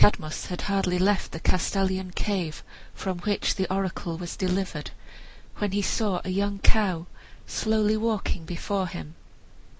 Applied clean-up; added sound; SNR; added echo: none; none; none; none.